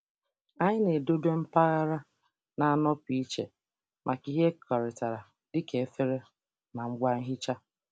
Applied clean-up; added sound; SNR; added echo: none; none; none; none.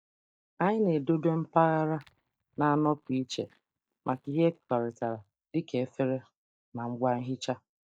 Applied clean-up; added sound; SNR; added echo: neural mask model DeepFilterNet 3.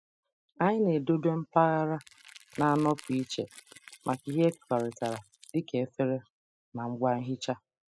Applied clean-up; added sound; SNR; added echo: classical method spectral subtraction.